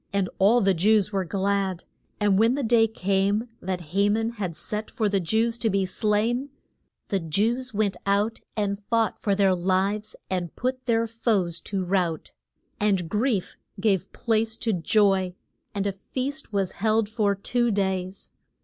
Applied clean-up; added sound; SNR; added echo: none; none; none; none.